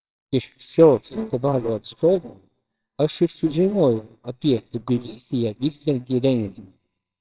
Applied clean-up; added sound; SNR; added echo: neural separator model SepFormer WHAMR!.